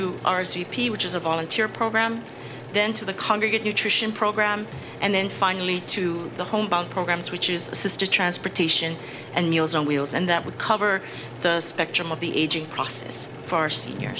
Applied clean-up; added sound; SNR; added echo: none; Mechanisms; 15 dB; none.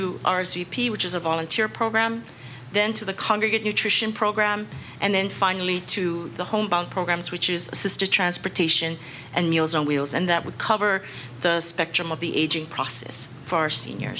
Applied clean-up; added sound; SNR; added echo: none; none; none; none.